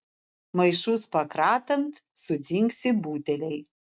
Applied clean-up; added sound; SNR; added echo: none; none; none; none.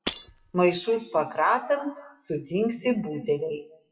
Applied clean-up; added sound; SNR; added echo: classical method WPE with log-MMSE.